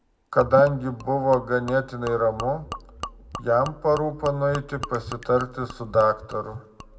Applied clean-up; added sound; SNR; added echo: none; Gurgling / Liquid; 14 dB; reverberation time 0.5 s.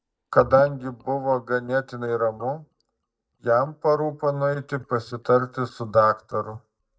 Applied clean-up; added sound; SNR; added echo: neural mask model DeepFilterNet 3.